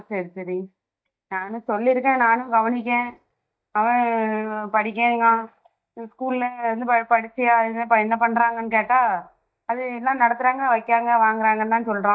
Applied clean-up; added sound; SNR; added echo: neural mask model DeepFilterNet 3.